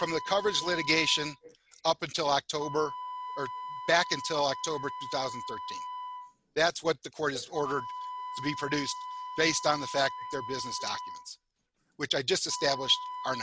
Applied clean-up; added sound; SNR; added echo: none; Wind instrument, woodwind instrument; 9 dB; none.